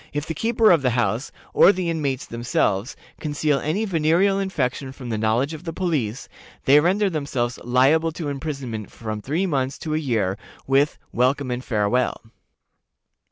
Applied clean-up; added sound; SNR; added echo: none; none; none; none.